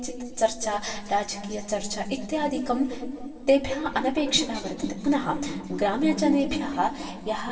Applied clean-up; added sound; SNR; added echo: none; Whoosh, swoosh, swish; 13 dB; reverberation time 2.5 s.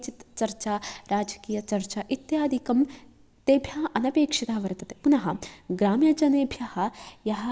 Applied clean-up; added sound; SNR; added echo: none; none; none; none.